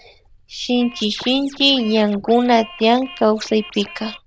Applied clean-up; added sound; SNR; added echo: neural diffusion model UNIVERSE++.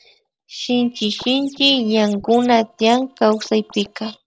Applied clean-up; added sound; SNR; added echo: neural separator model SepFormer DNS4.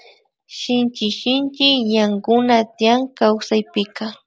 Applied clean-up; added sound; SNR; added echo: none; none; none; none.